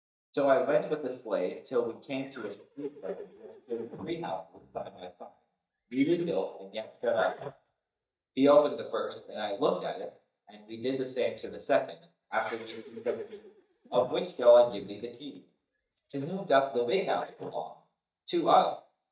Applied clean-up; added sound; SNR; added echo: neural mask model DeepFilterNet 3.